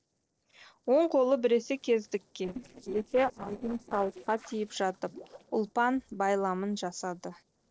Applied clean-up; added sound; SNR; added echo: neural separator model SepFormer DNS4.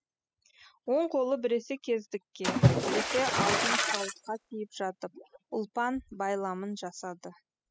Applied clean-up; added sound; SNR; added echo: classical method spectral subtraction.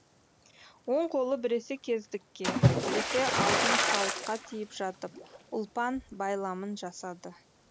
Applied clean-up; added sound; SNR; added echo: none; Splash, splatter; -1 dB; none.